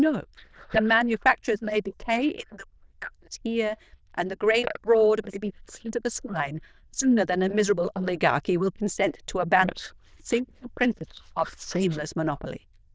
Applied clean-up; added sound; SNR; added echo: neural diffusion model UNIVERSE++.